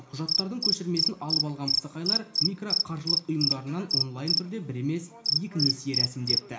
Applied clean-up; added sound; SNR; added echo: none; Cricket; -3 dB; reverberation time 0.4 s.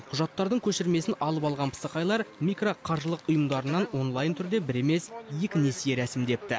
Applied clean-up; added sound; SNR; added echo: none; none; none; none.